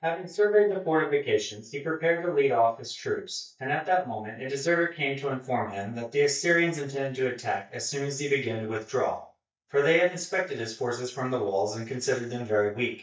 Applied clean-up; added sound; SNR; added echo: neural mask model DeepFilterNet 3.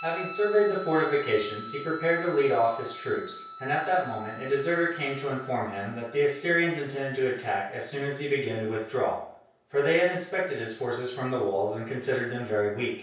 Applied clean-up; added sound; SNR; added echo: none; Guitar; 13 dB; reverberation time 0.6 s.